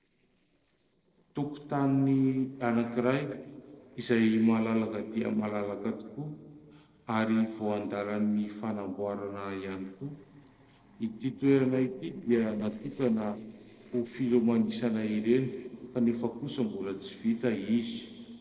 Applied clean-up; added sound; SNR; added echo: neural separator model SepFormer DNS4.